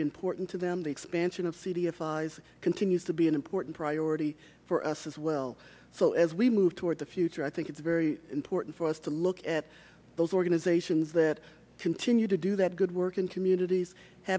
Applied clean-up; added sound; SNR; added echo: none; none; none; none.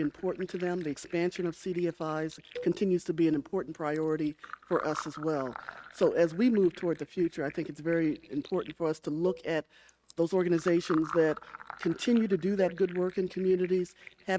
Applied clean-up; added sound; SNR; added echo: neural mask model RNNoise.